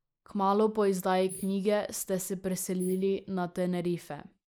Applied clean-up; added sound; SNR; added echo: neural mask model Resemble Enhance denoiser.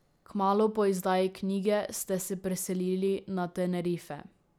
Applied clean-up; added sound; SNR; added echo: none; none; none; none.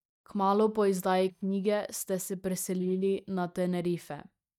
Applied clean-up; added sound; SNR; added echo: neural mask model DeepFilterNet 3.